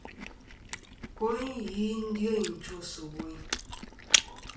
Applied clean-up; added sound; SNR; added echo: none; Chewing, mastication; 0 dB; reverberation time 0.3 s.